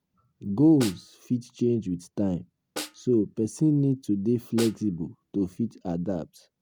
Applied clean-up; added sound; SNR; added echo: none; Snare drum; 17 dB; none.